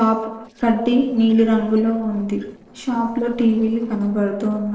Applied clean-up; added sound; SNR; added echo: neural separator model SepFormer DNS4.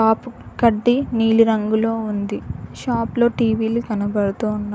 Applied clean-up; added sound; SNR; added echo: none; none; none; none.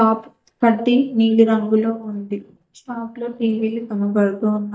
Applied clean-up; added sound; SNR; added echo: neural mask model DeepFilterNet 3.